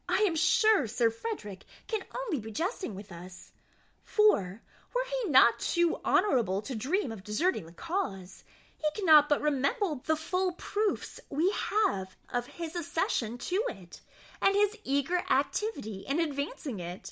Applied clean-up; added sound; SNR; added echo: none; none; none; none.